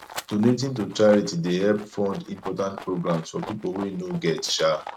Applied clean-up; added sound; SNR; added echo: neural mask model RNNoise.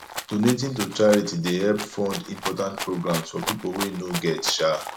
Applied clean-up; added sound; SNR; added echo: none; Rattle (instrument); 9 dB; none.